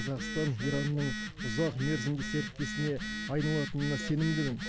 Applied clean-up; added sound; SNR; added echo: none; Telephone; 5 dB; none.